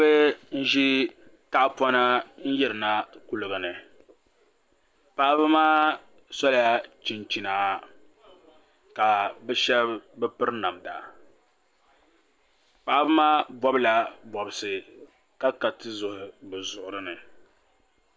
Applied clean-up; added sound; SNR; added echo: none; none; none; none.